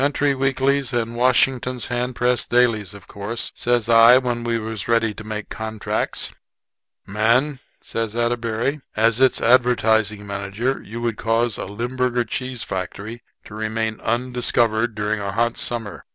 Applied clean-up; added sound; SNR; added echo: none; none; none; none.